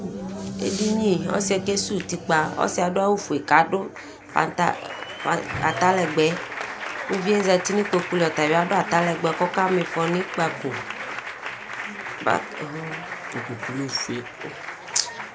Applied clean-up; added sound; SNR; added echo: none; Applause; 9 dB; none.